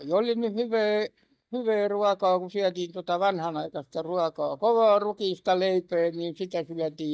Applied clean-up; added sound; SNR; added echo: neural mask model DeepFilterNet 3.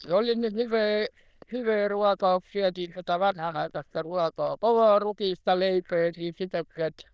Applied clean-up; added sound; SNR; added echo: neural diffusion model UNIVERSE++.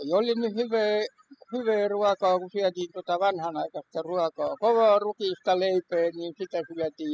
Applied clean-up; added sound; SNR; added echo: classical method spectral subtraction.